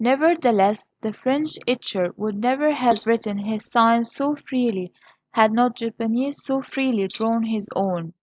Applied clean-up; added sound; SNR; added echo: neural mask model Resemble Enhance denoiser.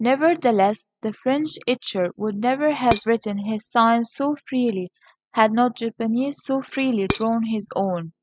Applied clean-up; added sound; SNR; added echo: classical method spectral subtraction.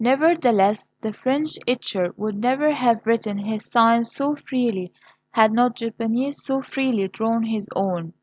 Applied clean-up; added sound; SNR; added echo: none; none; none; none.